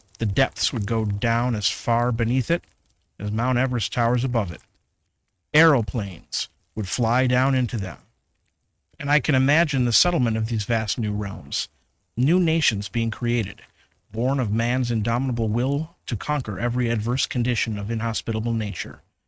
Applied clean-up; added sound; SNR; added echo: neural mask model RNNoise.